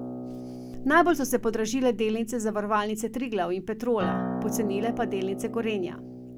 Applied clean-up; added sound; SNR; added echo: none; Acoustic guitar; 8 dB; none.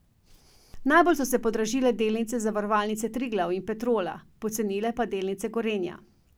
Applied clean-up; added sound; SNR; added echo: none; none; none; none.